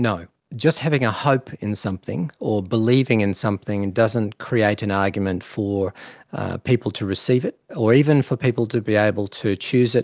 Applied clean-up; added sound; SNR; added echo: none; none; none; none.